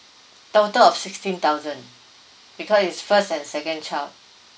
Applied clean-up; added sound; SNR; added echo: none; none; none; none.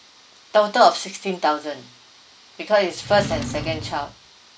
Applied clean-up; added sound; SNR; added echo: none; Drawer open or close; 9 dB; none.